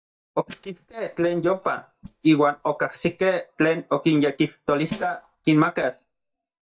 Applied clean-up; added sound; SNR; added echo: neural mask model DeepFilterNet 3.